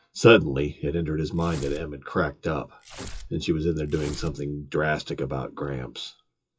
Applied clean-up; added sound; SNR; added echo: classical method WPE with log-MMSE.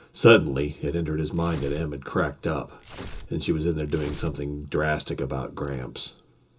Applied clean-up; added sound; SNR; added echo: none; Tearing; 14 dB; reverberation time 0.2 s.